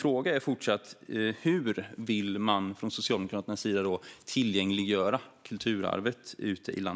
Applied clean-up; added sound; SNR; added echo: none; none; none; none.